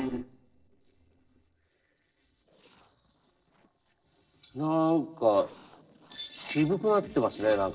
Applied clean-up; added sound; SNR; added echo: neural separator model SepFormer DNS4.